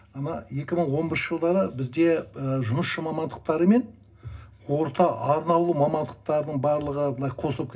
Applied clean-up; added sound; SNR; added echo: none; none; none; reverberation time 0.4 s.